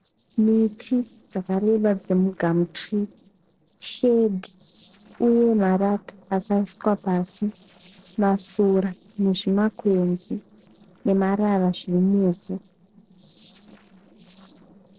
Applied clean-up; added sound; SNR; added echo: neural separator model SepFormer DNS4.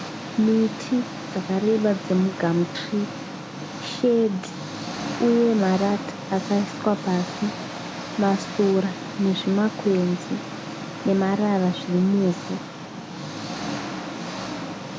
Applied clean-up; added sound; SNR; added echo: none; Engine; 9 dB; none.